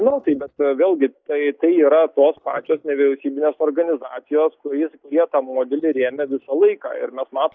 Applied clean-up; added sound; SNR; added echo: neural mask model DeepFilterNet 3.